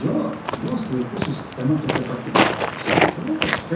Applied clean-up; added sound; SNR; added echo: none; Walk, footsteps; -2 dB; reverberation time 0.5 s.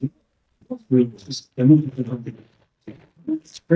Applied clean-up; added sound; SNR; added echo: neural mask model DeepFilterNet 3.